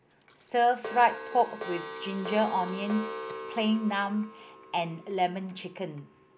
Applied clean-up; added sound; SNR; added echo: none; Clock; 11 dB; none.